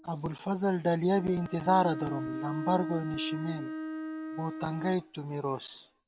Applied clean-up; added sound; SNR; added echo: none; Bowed string instrument; 8 dB; none.